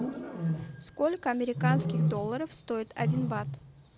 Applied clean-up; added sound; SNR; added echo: none; Wild animals; -1 dB; none.